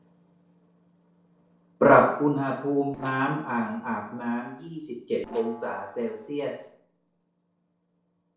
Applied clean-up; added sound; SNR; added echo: neural separator model SepFormer DNS4.